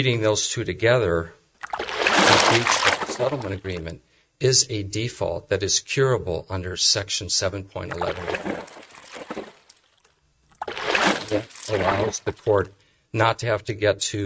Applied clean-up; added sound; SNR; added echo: neural mask model RNNoise.